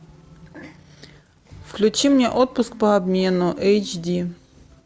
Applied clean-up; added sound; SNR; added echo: none; none; none; none.